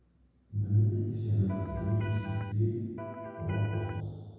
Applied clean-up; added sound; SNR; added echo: none; Electric guitar; 11 dB; reverberation time 2.0 s.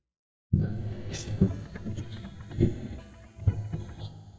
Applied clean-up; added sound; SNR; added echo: neural mask model DeepFilterNet 3.